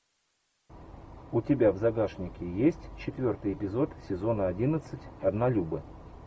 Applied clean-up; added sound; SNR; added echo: none; none; none; none.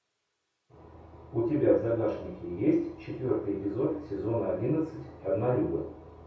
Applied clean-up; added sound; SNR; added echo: none; none; none; reverberation time 0.6 s.